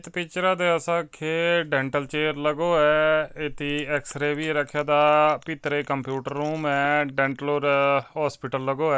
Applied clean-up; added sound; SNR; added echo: neural mask model Resemble Enhance denoiser.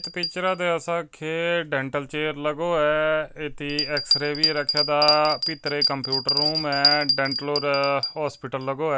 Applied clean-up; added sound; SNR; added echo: none; Bell; 3 dB; none.